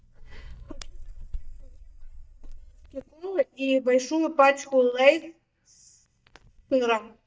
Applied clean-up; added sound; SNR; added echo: neural mask model DeepFilterNet 3.